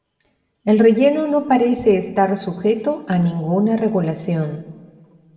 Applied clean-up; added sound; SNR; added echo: none; none; none; reverberation time 1.1 s.